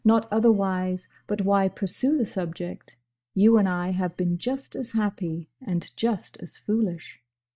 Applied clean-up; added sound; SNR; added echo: neural mask model DeepFilterNet 3.